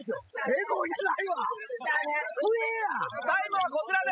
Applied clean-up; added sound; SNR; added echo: classical method spectral subtraction.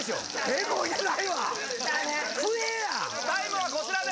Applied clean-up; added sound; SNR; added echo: none; Frying (food); 7 dB; none.